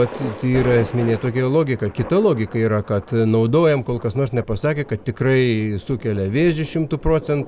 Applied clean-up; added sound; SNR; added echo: none; Thunder; 17 dB; none.